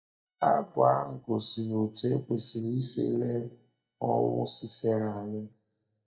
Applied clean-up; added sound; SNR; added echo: neural mask model DeepFilterNet 3.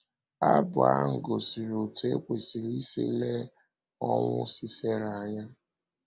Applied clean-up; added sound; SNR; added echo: none; none; none; none.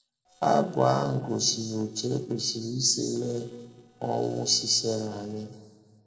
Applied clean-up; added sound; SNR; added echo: neural separator model SepFormer DNS4.